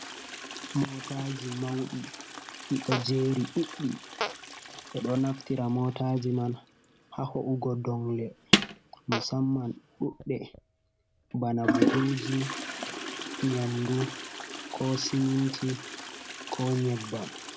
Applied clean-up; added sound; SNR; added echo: none; Fart + Toilet flush; 4 dB; none.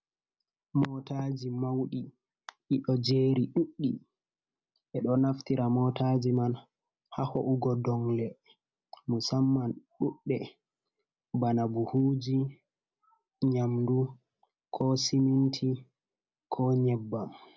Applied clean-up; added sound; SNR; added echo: none; none; none; none.